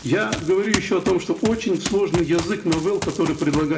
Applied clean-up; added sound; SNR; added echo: none; Run; 9 dB; reverberation time 0.4 s.